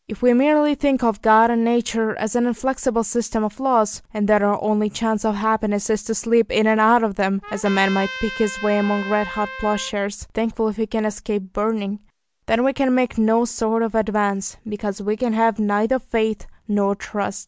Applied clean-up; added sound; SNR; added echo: none; Trumpet; 12 dB; none.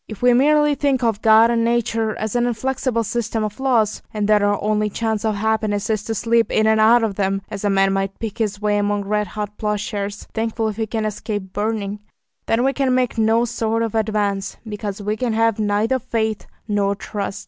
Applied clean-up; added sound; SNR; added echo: none; none; none; none.